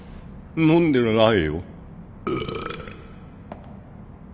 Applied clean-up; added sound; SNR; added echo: none; none; none; none.